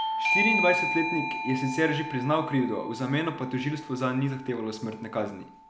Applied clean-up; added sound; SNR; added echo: none; Bell / Doorbell; 3 dB; none.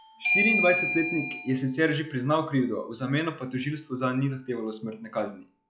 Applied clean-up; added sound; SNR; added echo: classical method log-MMSE.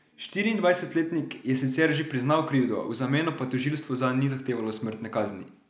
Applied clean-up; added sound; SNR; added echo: none; none; none; none.